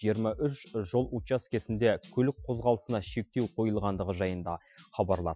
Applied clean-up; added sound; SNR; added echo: classical method Wiener filter.